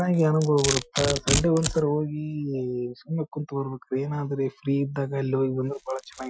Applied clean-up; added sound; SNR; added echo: classical method Wiener filter.